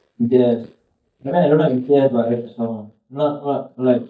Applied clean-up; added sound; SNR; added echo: neural mask model DeepFilterNet 3.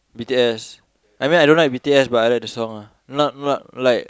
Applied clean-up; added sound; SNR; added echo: none; none; none; none.